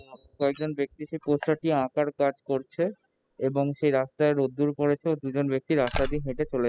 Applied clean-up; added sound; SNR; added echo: classical method spectral subtraction.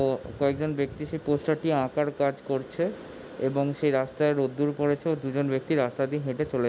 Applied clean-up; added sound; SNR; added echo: none; none; none; none.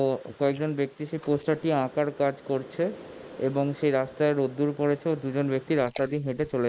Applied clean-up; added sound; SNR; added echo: neural mask model Resemble Enhance denoiser.